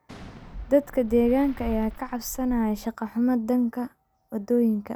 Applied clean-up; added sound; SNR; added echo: none; Fireworks; 13 dB; none.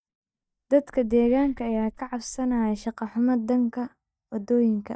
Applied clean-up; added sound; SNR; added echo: neural mask model DeepFilterNet 3.